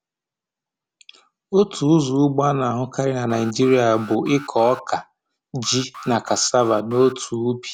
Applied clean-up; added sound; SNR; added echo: none; Alarm; 18 dB; none.